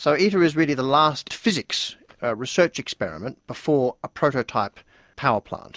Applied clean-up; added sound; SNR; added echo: none; none; none; none.